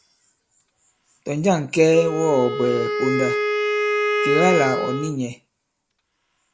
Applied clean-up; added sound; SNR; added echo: none; Wind instrument, woodwind instrument; 3 dB; none.